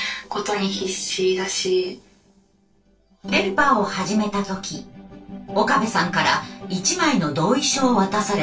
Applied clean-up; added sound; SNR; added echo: neural separator model SepFormer DNS4.